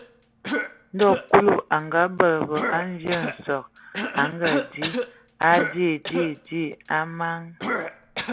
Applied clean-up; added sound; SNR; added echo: none; Cough; 7 dB; none.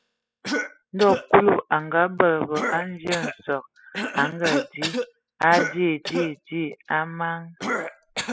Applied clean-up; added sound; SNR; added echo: classical method spectral subtraction.